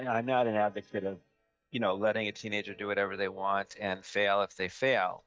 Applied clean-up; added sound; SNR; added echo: neural mask model DeepFilterNet 3.